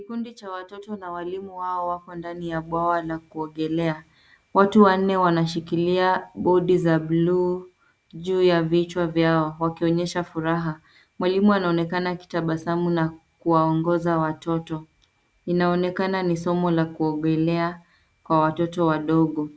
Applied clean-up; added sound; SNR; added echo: none; none; none; none.